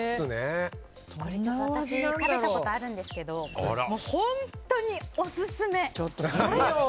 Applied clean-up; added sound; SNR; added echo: none; Bird; 11 dB; none.